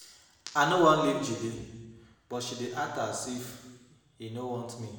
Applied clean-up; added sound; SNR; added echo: none; none; none; reverberation time 1.2 s.